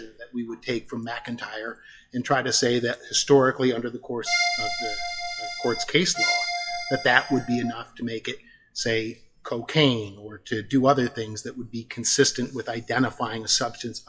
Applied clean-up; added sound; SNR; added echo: classical method WPE with log-MMSE.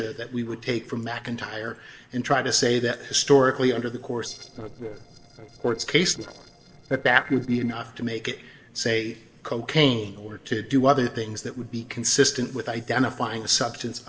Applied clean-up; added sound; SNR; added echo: neural separator model SepFormer DNS4.